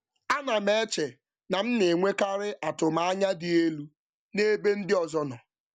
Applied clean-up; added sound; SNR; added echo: none; none; none; none.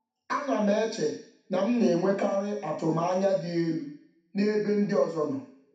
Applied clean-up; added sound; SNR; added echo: none; none; none; reverberation time 0.6 s.